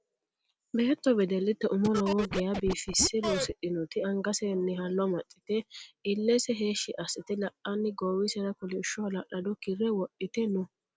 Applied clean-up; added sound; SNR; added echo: none; Scratching (performance technique); 4 dB; none.